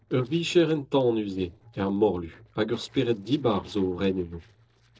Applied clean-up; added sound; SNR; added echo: neural separator model SepFormer DNS4.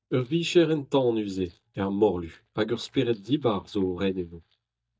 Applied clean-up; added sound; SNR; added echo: neural mask model DeepFilterNet 3.